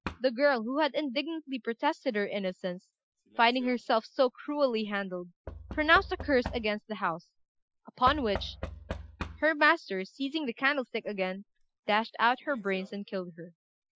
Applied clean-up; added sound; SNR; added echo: classical method Wiener filter.